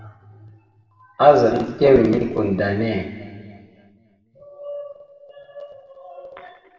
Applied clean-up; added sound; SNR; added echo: none; none; none; reverberation time 1.9 s.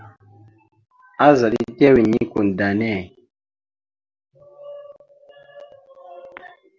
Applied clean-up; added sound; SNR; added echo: none; none; none; none.